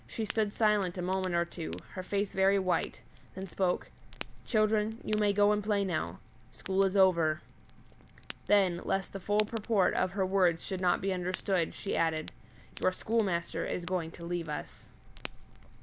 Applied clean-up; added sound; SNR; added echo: none; Fire; 16 dB; none.